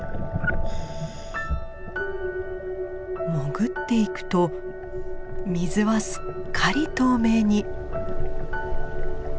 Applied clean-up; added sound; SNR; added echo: none; none; none; none.